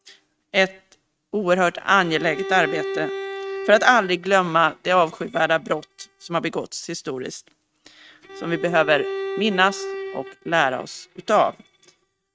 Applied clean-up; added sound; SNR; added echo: neural mask model RNNoise.